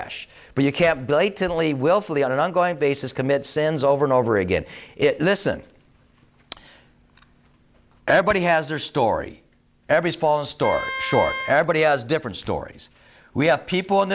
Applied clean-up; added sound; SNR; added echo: none; Wind instrument, woodwind instrument; 10 dB; none.